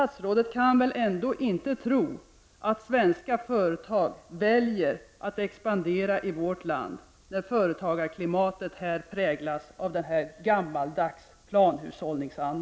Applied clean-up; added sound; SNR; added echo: none; none; none; none.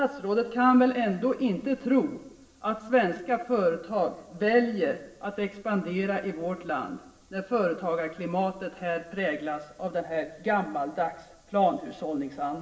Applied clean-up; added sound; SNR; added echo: none; none; none; reverberation time 0.8 s.